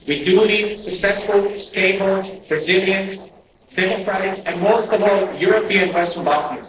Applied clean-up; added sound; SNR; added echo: neural separator model SepFormer DNS4.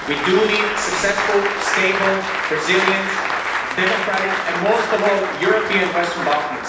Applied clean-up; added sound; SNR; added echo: none; Applause; 2 dB; reverberation time 0.9 s.